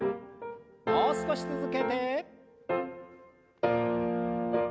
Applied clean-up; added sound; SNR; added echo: none; none; none; none.